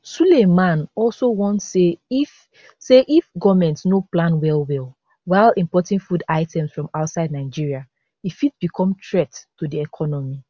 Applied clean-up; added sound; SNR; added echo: none; none; none; none.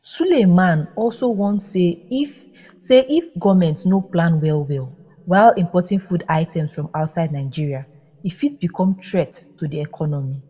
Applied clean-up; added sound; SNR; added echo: none; none; none; reverberation time 1.3 s.